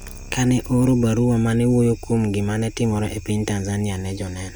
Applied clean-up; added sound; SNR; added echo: none; Keyboard (musical); 17 dB; none.